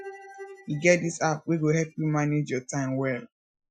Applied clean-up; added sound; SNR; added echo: classical method Wiener filter.